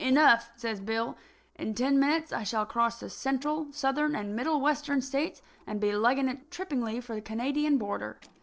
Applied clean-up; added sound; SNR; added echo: neural separator model SepFormer DNS4.